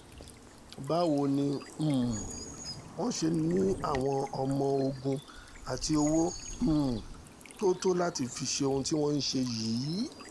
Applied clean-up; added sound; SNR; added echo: none; Stream / Bird vocalization, bird call, bird song; 14 dB; none.